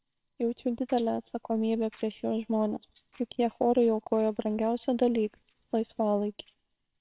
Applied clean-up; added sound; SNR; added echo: neural separator model SepFormer WHAMR!.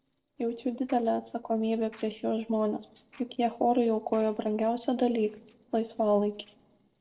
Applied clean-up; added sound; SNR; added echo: neural separator model SepFormer DNS4.